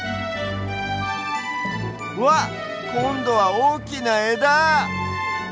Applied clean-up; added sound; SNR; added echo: none; none; none; none.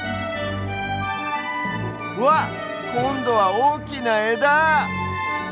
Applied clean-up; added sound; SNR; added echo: none; Trumpet; 17 dB; none.